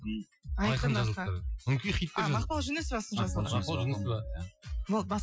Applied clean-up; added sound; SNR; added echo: classical method Wiener filter.